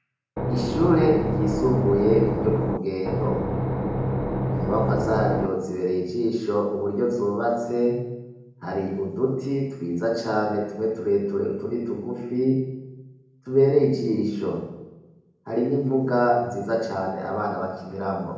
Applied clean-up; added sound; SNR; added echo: none; Engine / Boat, Water vehicle; 1 dB; reverberation time 0.9 s.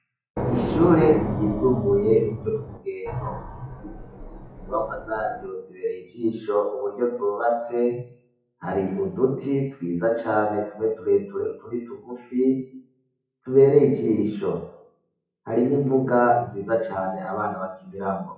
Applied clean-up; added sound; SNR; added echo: classical method WPE with log-MMSE.